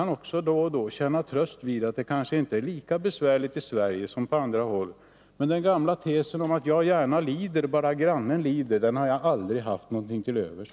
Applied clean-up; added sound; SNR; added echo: none; none; none; none.